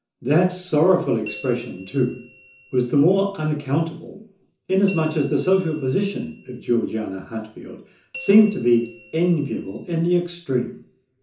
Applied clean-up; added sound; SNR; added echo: none; Bell; 19 dB; reverberation time 0.9 s.